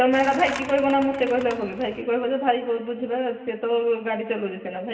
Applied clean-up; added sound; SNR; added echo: none; Skateboard; 14 dB; reverberation time 2.0 s.